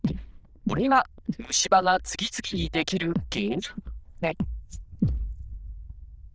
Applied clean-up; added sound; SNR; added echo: neural diffusion model UNIVERSE++.